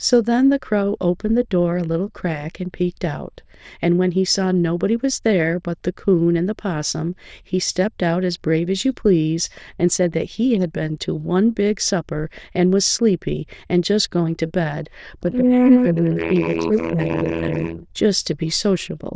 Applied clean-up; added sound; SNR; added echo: neural diffusion model UNIVERSE++.